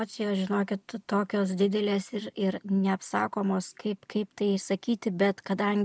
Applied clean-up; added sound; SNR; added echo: none; none; none; none.